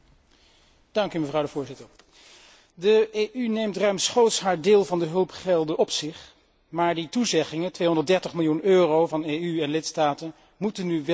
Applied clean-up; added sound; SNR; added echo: none; none; none; none.